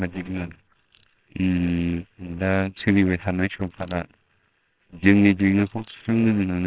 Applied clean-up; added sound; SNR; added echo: neural separator model SepFormer WHAMR!.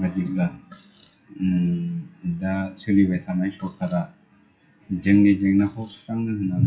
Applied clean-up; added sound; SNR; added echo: classical method WPE with log-MMSE.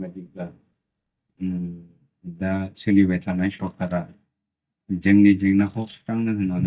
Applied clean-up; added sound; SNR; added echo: neural mask model DeepFilterNet 3.